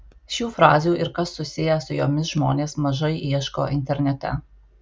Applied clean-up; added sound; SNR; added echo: none; none; none; none.